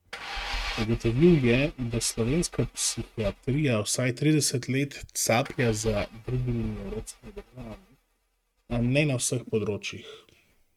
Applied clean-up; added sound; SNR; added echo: neural mask model RNNoise.